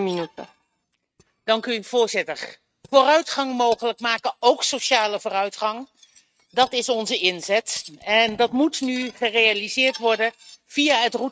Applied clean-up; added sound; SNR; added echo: neural mask model RNNoise.